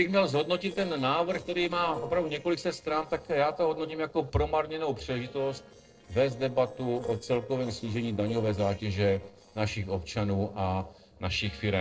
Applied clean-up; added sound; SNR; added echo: neural separator model SepFormer DNS4.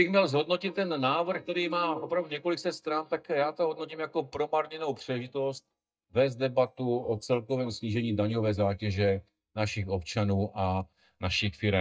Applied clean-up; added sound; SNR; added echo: neural mask model DeepFilterNet 3.